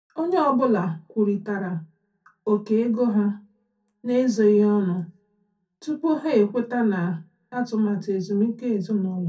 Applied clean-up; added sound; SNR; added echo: none; none; none; reverberation time 0.3 s.